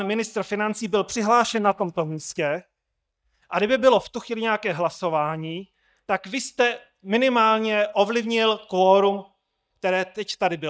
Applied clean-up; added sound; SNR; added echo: neural mask model DeepFilterNet 3.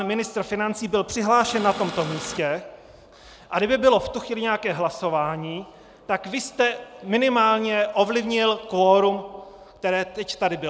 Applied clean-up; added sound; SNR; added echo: none; Printer; 11 dB; none.